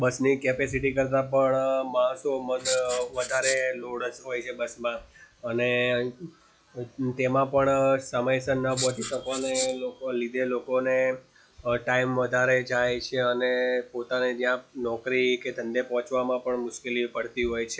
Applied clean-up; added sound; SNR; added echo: classical method log-MMSE.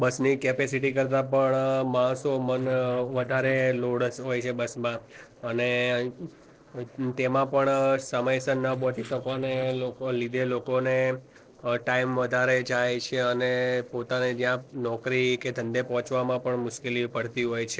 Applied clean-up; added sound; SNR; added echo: neural separator model SepFormer DNS4.